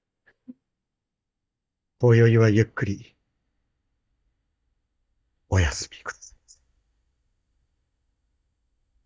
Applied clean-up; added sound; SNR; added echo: neural mask model DeepFilterNet 3.